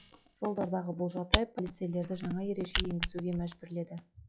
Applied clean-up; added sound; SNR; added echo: classical method log-MMSE.